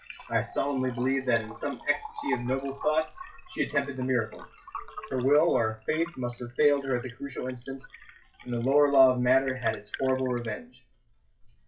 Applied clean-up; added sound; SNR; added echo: classical method WPE with log-MMSE.